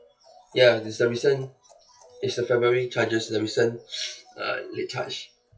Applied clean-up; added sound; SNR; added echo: classical method WPE with log-MMSE.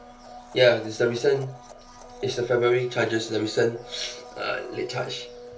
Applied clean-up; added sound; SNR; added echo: none; Domestic sounds, home sounds; 18 dB; reverberation time 0.3 s.